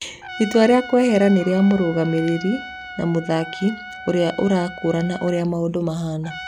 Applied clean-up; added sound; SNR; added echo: none; Trumpet; 15 dB; none.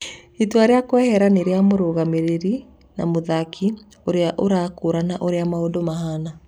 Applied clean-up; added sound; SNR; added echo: none; none; none; none.